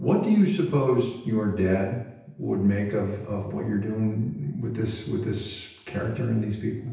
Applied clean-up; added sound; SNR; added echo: none; none; none; reverberation time 0.9 s.